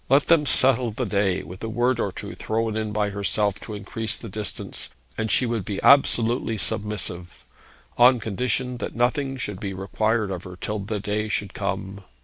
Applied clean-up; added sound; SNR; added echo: none; none; none; none.